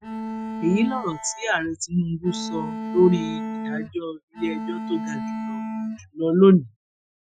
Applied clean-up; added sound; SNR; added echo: classical method Wiener filter.